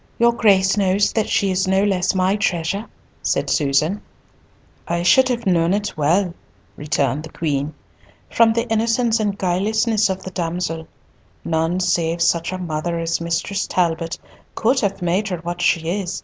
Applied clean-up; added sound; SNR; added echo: none; none; none; none.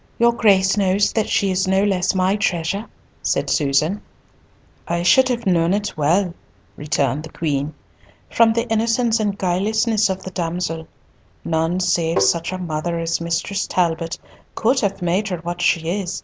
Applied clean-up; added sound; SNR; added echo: none; Tap; 3 dB; none.